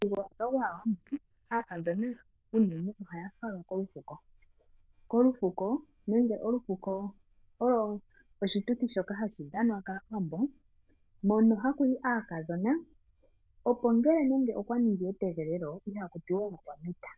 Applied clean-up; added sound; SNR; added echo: neural diffusion model UNIVERSE++.